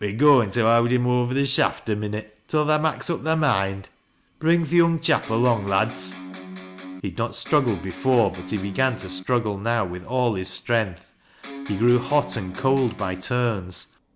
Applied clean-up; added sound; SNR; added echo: none; Electric guitar; 13 dB; none.